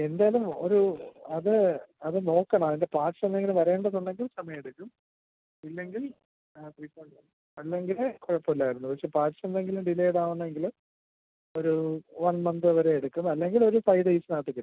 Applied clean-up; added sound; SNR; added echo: none; none; none; none.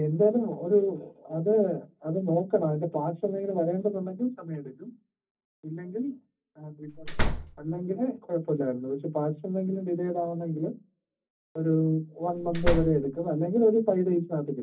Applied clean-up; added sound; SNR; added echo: none; Slam; 0 dB; reverberation time 0.4 s.